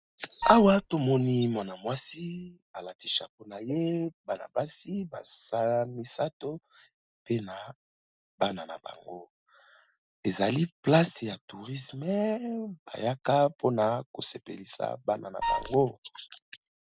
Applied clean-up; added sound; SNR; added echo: none; Wind instrument, woodwind instrument; 2 dB; none.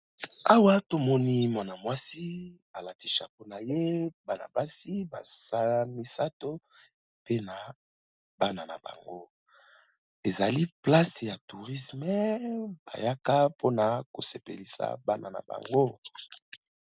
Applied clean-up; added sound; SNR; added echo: none; none; none; none.